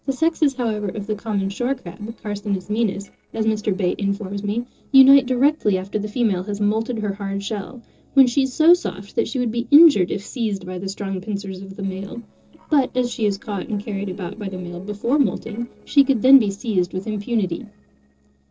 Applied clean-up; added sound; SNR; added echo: neural separator model SepFormer DNS4.